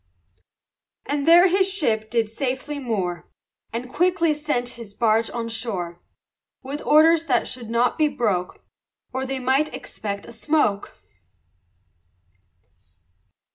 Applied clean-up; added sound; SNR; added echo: none; none; none; none.